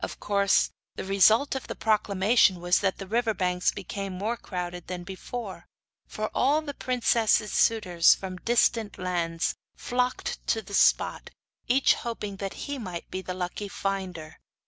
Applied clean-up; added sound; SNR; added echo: none; none; none; none.